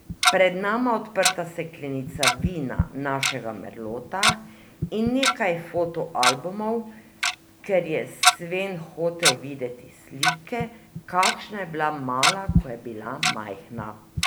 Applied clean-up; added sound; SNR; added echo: none; Tick-tock; 0 dB; none.